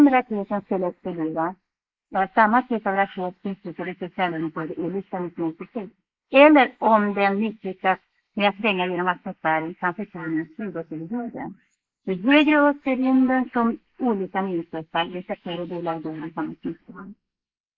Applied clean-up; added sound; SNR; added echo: neural mask model Resemble Enhance denoiser.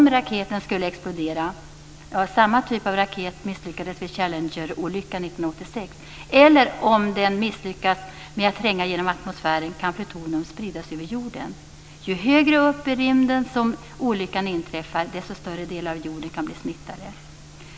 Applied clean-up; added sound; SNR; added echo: none; none; none; none.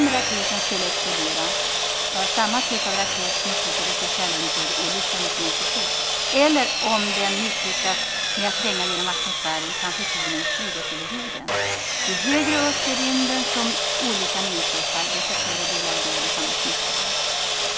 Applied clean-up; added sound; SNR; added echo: none; Sawing; -5 dB; none.